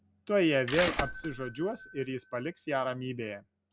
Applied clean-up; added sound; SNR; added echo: none; Bell / Mechanisms; 3 dB; none.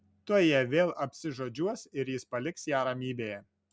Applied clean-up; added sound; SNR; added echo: none; none; none; none.